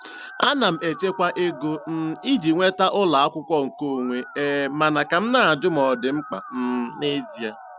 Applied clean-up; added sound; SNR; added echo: none; Musical instrument; 17 dB; none.